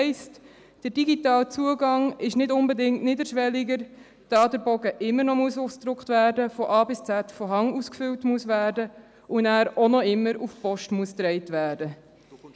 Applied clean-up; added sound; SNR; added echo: none; none; none; none.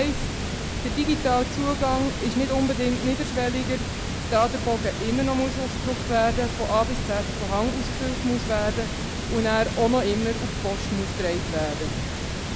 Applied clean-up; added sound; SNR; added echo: none; Water; 3 dB; none.